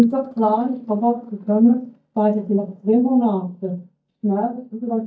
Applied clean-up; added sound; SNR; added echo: neural mask model DeepFilterNet 3.